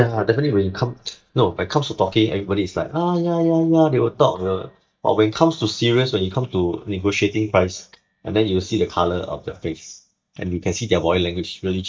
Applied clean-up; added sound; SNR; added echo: neural mask model DeepFilterNet 3.